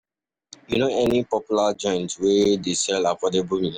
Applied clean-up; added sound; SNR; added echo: none; none; none; none.